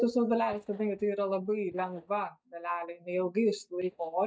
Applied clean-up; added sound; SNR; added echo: neural mask model DeepFilterNet 3.